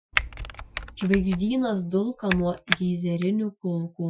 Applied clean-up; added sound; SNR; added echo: classical method Wiener filter.